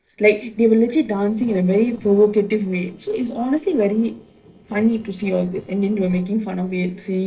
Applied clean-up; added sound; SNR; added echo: neural separator model SepFormer DNS4.